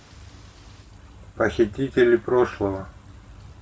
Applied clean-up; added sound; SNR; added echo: none; none; none; none.